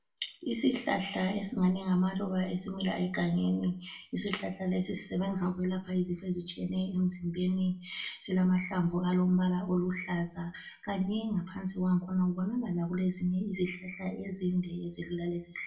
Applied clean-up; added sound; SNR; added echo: none; none; none; reverberation time 0.3 s.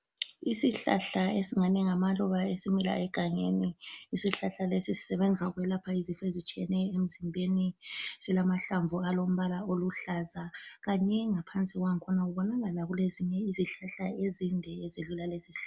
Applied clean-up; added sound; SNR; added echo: none; none; none; none.